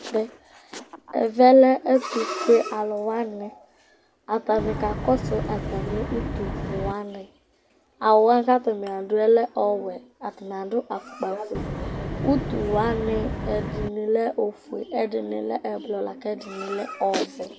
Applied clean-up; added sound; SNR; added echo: none; Wind; 5 dB; none.